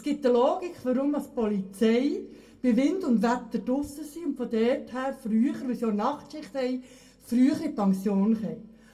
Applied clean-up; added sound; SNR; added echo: none; none; none; reverberation time 0.2 s.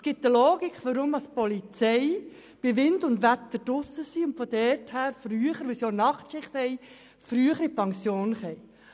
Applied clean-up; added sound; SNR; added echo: none; none; none; none.